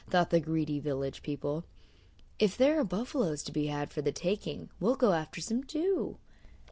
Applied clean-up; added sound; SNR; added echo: none; none; none; none.